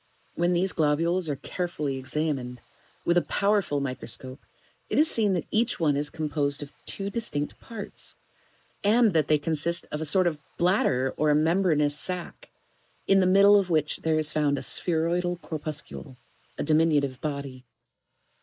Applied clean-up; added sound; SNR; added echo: neural mask model Resemble Enhance denoiser.